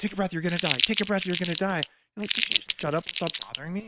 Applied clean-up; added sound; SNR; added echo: neural separator model SepFormer WHAM!.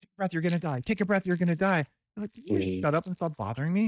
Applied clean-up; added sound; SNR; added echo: neural mask model DeepFilterNet 3.